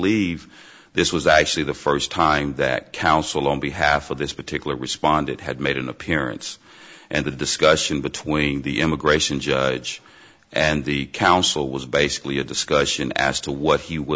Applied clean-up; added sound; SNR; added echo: none; none; none; none.